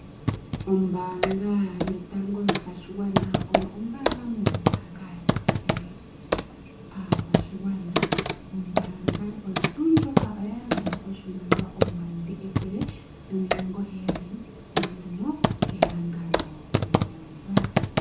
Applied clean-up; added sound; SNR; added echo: none; Computer keyboard; -3 dB; reverberation time 0.7 s.